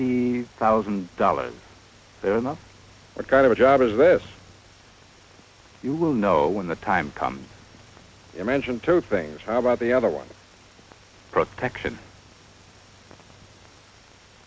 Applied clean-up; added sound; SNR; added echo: none; none; none; none.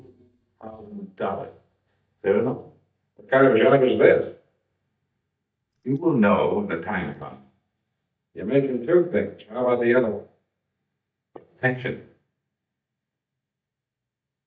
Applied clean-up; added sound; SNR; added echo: neural mask model DeepFilterNet 3.